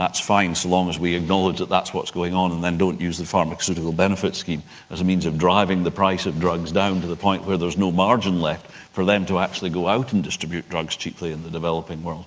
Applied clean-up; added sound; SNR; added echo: none; none; none; none.